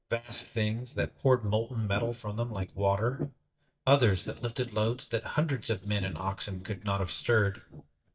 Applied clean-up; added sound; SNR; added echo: neural mask model DeepFilterNet 3.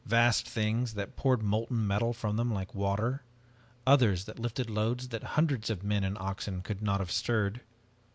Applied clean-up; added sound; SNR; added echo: none; none; none; none.